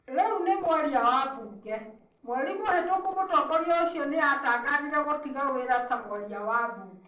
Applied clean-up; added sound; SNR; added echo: neural separator model SepFormer DNS4.